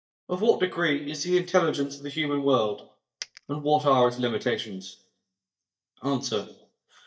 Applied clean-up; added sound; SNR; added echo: neural mask model DeepFilterNet 3.